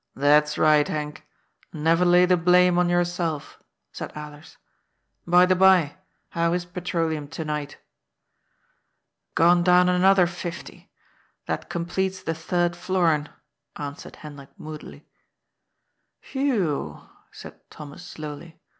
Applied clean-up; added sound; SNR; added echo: none; none; none; none.